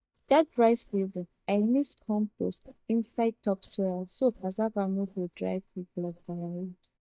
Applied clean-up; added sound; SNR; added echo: neural mask model DeepFilterNet 3.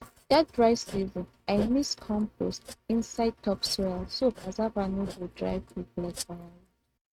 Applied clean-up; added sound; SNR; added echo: neural mask model RNNoise.